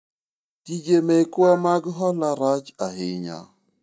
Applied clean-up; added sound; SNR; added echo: neural mask model DeepFilterNet 3.